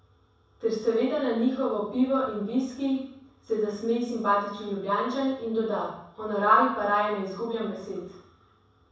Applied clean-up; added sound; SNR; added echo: none; none; none; reverberation time 0.7 s.